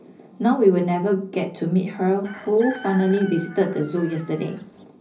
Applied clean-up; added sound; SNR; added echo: none; Chicken, rooster; 17 dB; reverberation time 0.5 s.